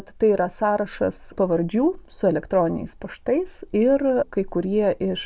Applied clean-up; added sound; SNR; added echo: none; none; none; none.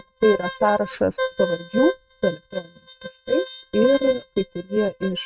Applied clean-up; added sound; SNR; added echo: neural mask model RNNoise.